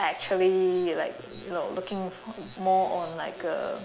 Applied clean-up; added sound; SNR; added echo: none; none; none; none.